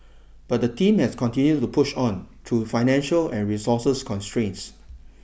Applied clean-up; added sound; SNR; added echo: none; none; none; none.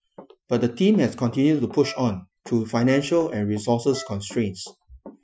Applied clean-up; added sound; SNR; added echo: classical method Wiener filter.